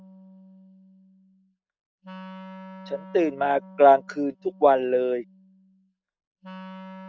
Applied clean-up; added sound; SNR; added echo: neural mask model RNNoise.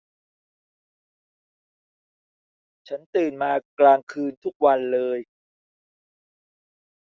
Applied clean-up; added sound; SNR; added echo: none; none; none; none.